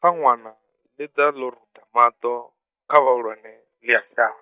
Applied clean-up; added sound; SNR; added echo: neural mask model DeepFilterNet 3.